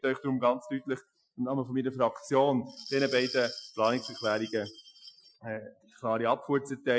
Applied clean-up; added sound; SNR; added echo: classical method Wiener filter.